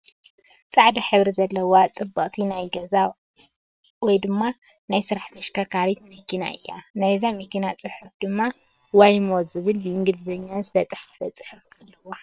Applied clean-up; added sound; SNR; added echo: neural separator model SepFormer WHAM!.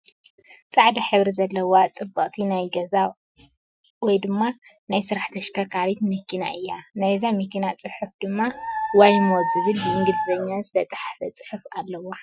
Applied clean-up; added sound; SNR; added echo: classical method Wiener filter.